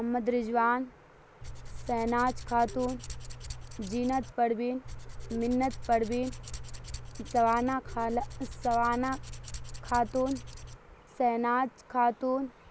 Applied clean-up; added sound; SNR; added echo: none; Tools; 10 dB; none.